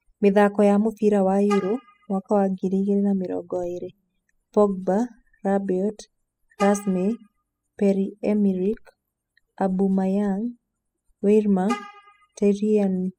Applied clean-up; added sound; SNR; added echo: classical method spectral subtraction.